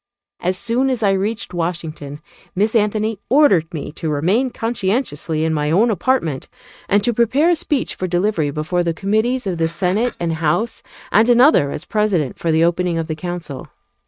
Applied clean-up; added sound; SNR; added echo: neural mask model RNNoise.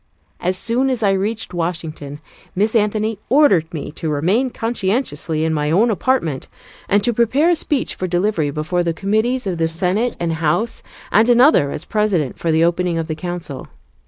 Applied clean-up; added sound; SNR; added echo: neural mask model Resemble Enhance denoiser.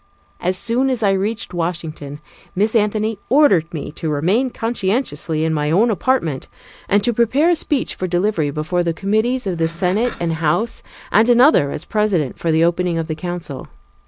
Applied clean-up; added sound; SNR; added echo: none; Livestock, farm animals, working animals; 18 dB; none.